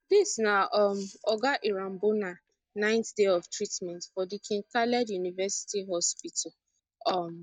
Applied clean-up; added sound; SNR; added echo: neural mask model DeepFilterNet 3.